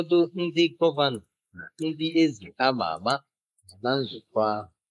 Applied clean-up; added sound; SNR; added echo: neural mask model Resemble Enhance denoiser.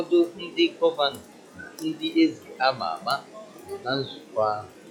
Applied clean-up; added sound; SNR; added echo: classical method log-MMSE.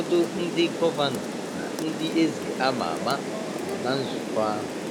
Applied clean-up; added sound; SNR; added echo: none; Rain; 4 dB; none.